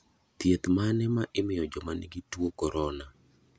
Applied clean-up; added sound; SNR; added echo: none; none; none; none.